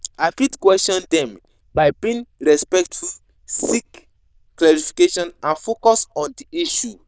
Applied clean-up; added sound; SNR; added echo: neural diffusion model UNIVERSE++.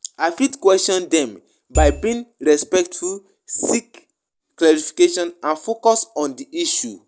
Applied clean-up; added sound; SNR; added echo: none; Marimba, xylophone / Wood; 0 dB; none.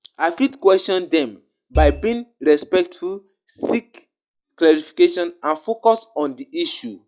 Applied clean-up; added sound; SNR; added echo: classical method log-MMSE.